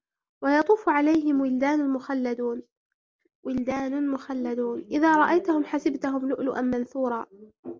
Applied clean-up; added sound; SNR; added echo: none; none; none; none.